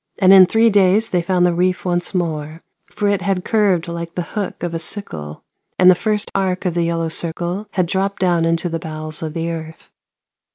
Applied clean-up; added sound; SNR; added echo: none; none; none; none.